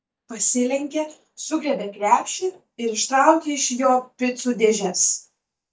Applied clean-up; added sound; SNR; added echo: neural mask model DeepFilterNet 3.